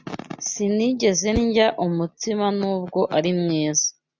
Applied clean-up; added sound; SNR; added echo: neural mask model RNNoise.